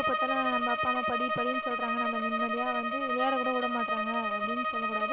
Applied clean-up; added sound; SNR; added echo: none; Bowed string instrument; -4 dB; none.